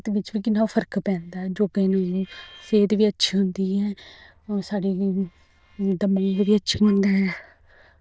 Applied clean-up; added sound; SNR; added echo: neural diffusion model UNIVERSE++.